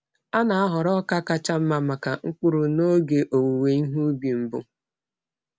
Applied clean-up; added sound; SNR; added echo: none; none; none; none.